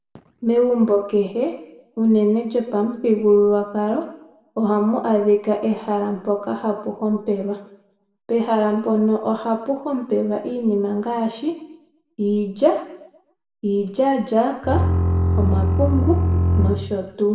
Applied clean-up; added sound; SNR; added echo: none; Bowed string instrument; -2 dB; reverberation time 0.7 s.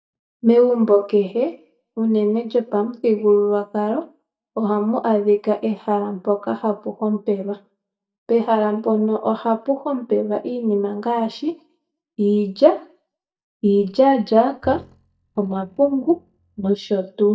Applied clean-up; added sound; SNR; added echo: neural mask model DeepFilterNet 3.